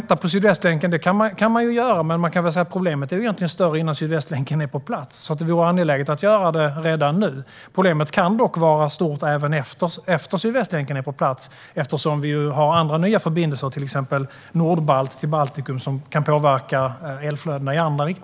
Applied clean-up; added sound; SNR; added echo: none; none; none; none.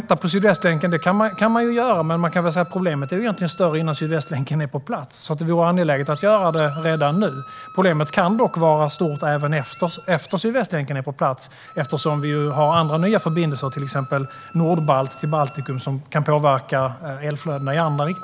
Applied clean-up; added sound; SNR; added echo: none; Chirp, tweet + Wind instrument, woodwind instrument; 19 dB; none.